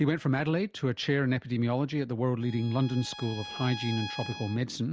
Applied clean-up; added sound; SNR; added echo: none; Bowed string instrument; 13 dB; none.